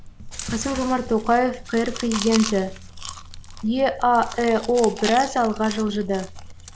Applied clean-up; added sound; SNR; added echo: none; Chewing, mastication; 11 dB; none.